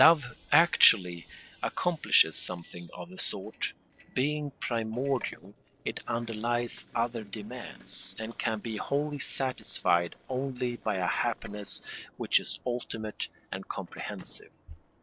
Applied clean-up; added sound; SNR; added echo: neural separator model SepFormer DNS4.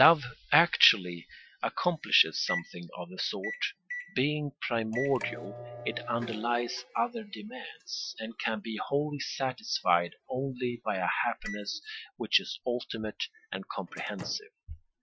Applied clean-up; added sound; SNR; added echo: classical method Wiener filter.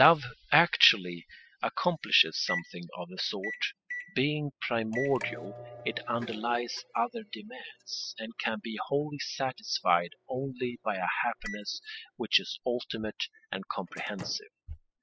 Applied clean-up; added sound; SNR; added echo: classical method spectral subtraction.